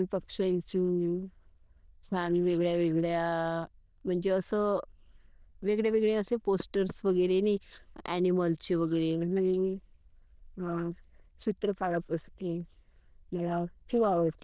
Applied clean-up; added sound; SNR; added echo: neural diffusion model UNIVERSE++.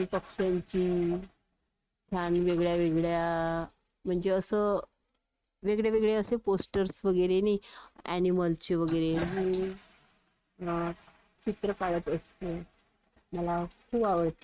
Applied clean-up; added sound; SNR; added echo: neural mask model RNNoise.